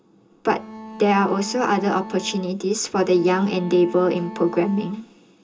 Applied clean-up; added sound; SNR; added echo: none; Bowed string instrument; 15 dB; reverberation time 0.2 s.